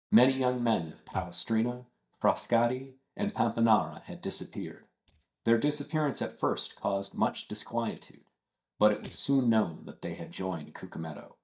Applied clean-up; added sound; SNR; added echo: neural mask model DeepFilterNet 3.